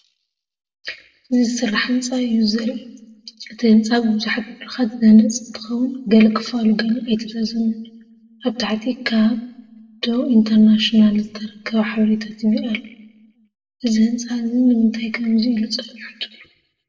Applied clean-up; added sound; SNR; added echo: none; none; none; reverberation time 0.6 s.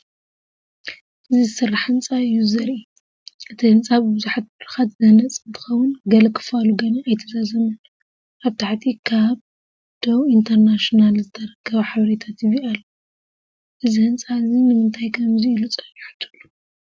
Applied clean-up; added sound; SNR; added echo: none; none; none; none.